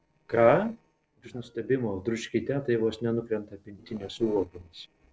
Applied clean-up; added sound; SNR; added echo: neural separator model SepFormer DNS4.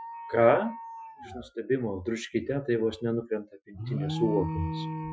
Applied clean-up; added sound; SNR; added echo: classical method Wiener filter.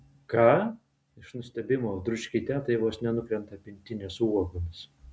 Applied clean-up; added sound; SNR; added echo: none; none; none; none.